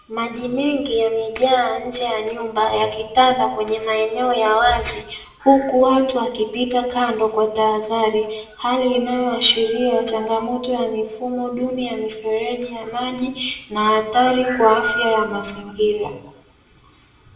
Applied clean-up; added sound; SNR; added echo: none; none; none; reverberation time 0.7 s.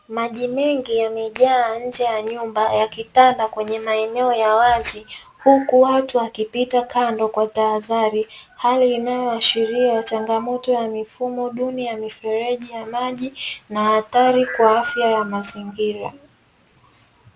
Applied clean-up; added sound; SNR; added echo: none; none; none; none.